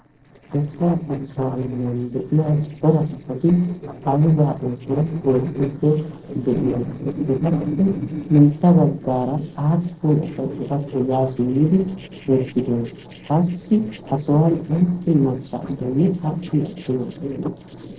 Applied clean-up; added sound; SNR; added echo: neural separator model SepFormer DNS4.